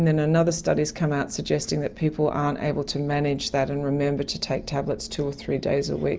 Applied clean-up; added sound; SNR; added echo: none; none; none; none.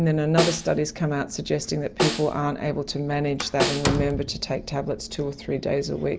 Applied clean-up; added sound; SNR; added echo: none; Slam + Snare drum; 5 dB; none.